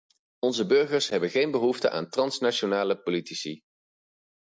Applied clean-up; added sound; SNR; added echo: none; none; none; none.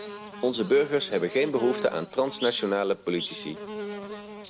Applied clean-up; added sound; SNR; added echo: none; Buzz / Bird; 11 dB; none.